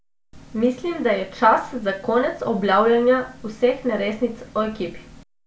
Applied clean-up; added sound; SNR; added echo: none; none; none; none.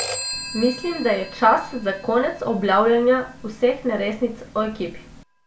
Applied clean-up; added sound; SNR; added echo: none; Telephone; 14 dB; none.